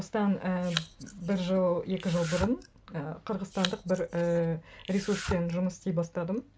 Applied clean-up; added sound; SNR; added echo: none; Domestic sounds, home sounds; 11 dB; none.